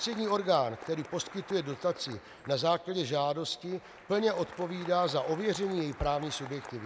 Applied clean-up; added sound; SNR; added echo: none; Applause; 17 dB; none.